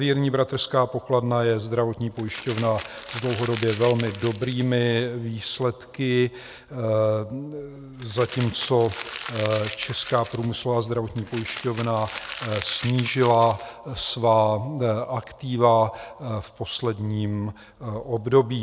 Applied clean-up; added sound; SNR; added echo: none; Crumpling, crinkling; 12 dB; none.